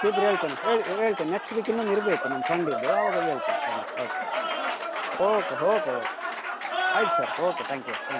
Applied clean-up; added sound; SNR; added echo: none; Applause / Cheering; 1 dB; none.